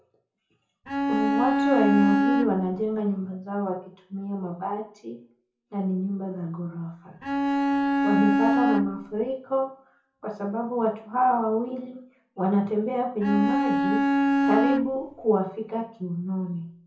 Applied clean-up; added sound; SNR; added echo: none; Bowed string instrument; -4 dB; reverberation time 0.5 s.